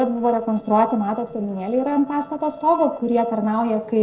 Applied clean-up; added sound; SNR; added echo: neural separator model SepFormer DNS4.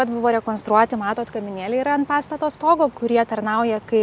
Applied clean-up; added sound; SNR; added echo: none; none; none; none.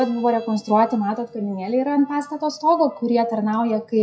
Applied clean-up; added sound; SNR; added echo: classical method WPE with log-MMSE.